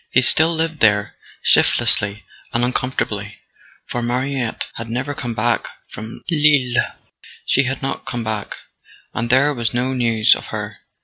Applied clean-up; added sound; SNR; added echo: none; none; none; none.